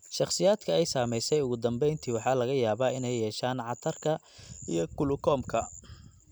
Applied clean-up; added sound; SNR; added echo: none; none; none; none.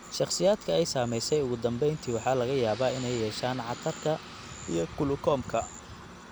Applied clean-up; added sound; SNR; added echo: none; Aircraft; 16 dB; none.